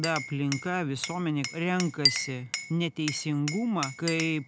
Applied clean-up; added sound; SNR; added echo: none; Glass; 6 dB; none.